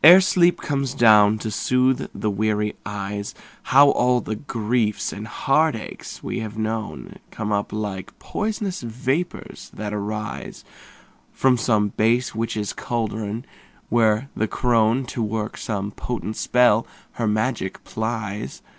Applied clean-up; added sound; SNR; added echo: none; none; none; none.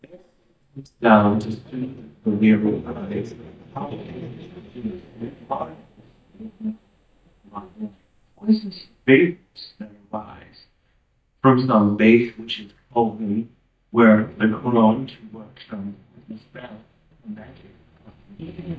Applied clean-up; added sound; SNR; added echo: neural mask model DeepFilterNet 3.